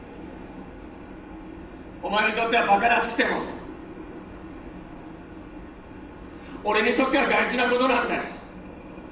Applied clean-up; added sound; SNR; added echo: none; Bowed string instrument; 16 dB; reverberation time 0.8 s.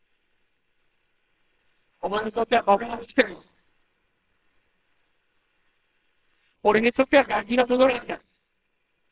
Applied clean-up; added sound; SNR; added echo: neural separator model SepFormer WHAMR!.